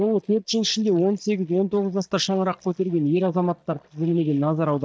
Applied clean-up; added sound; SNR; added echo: neural mask model DeepFilterNet 3.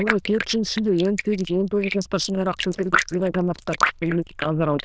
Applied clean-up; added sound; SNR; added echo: neural diffusion model UNIVERSE++.